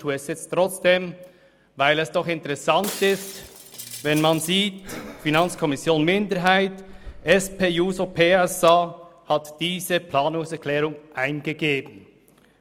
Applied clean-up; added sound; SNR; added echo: none; Shatter + Breathing; 17 dB; none.